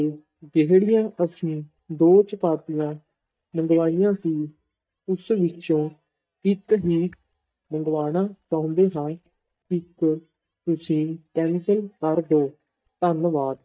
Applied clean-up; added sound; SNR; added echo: neural mask model DeepFilterNet 3.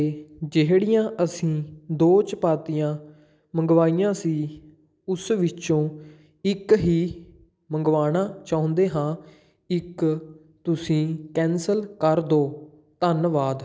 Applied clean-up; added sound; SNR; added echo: none; none; none; none.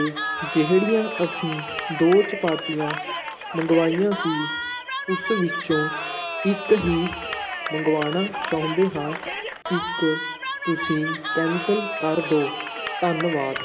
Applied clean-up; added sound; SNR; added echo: none; Cheering; 5 dB; reverberation time 0.3 s.